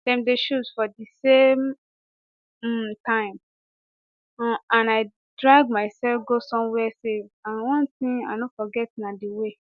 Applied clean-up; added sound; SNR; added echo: none; none; none; none.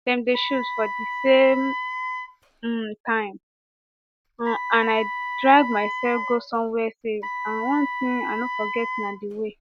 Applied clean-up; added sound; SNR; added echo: none; Wind instrument, woodwind instrument; 6 dB; none.